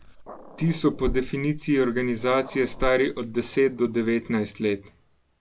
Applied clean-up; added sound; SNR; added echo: none; Growling; 11 dB; none.